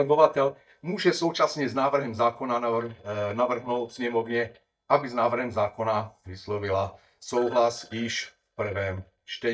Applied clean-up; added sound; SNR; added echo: neural mask model DeepFilterNet 3.